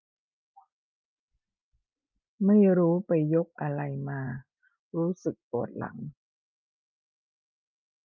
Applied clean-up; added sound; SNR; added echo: none; none; none; none.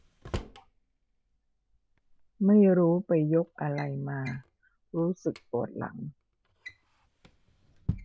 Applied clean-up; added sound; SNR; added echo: none; Drawer open or close; 15 dB; none.